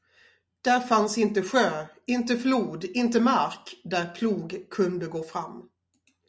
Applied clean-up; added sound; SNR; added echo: none; none; none; none.